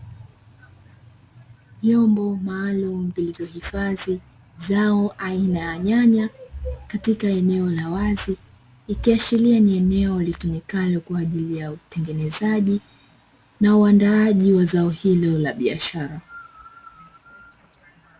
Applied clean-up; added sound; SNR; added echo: none; none; none; none.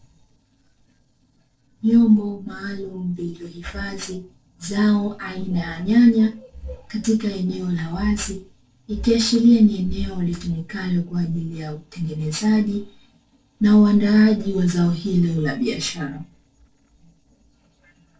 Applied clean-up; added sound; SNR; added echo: neural separator model SepFormer DNS4.